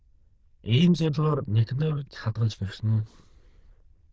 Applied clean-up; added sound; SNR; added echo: neural diffusion model UNIVERSE++.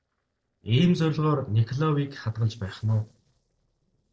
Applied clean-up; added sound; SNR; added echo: neural separator model SepFormer DNS4.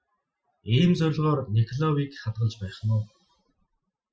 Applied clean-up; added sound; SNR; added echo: classical method Wiener filter.